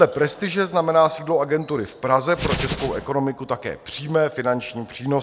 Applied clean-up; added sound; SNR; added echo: none; Hands; 6 dB; none.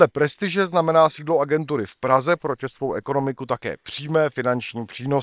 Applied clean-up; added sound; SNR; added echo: neural separator model SepFormer WHAM!.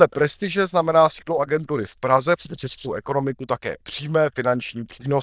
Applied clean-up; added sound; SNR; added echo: neural diffusion model UNIVERSE++.